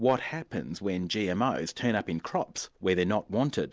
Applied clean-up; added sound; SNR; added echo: none; none; none; none.